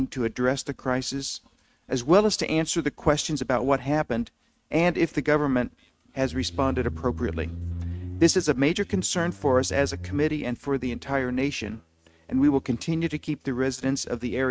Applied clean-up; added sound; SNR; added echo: neural mask model RNNoise.